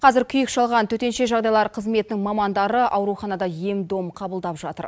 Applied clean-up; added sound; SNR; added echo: none; none; none; none.